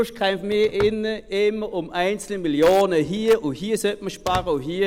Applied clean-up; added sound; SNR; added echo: none; Telephone; 18 dB; none.